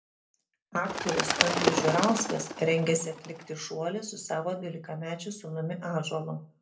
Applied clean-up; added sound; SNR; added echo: none; Bird; 1 dB; reverberation time 0.3 s.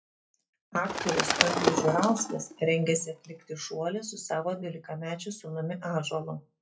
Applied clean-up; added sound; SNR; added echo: classical method WPE with log-MMSE.